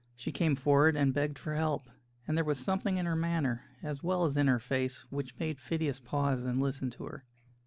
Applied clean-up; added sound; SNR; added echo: none; none; none; none.